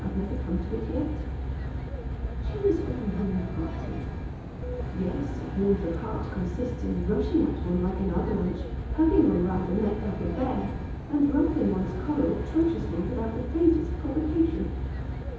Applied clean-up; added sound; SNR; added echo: none; Aircraft; 4 dB; reverberation time 2.2 s.